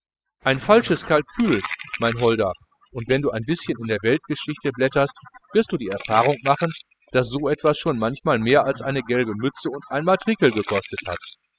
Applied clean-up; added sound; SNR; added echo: classical method spectral subtraction.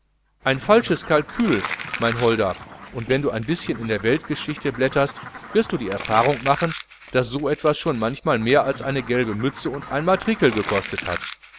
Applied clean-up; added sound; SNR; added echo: none; Bird + Crumpling, crinkling; 13 dB; none.